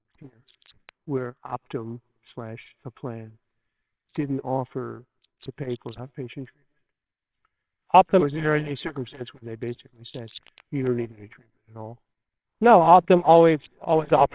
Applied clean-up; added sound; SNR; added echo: neural separator model SepFormer WHAMR!.